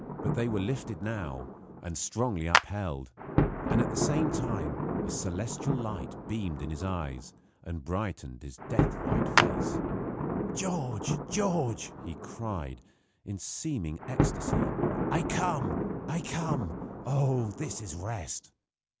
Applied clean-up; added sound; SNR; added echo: none; Thunder + Clapping; -1 dB; none.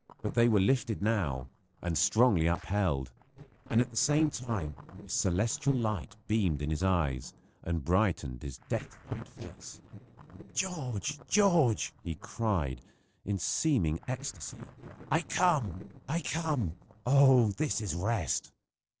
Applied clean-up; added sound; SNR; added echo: neural separator model SepFormer DNS4.